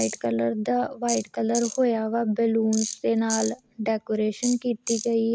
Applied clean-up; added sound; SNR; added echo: none; Tools; 12 dB; none.